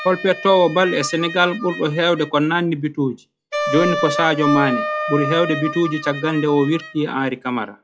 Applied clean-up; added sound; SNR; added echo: classical method log-MMSE.